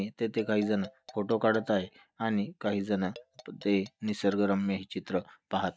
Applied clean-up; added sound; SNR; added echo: neural mask model DeepFilterNet 3.